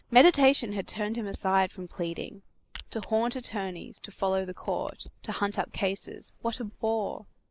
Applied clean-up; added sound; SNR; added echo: neural mask model Resemble Enhance denoiser.